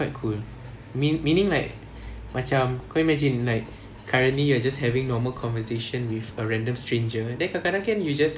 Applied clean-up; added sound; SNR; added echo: none; none; none; none.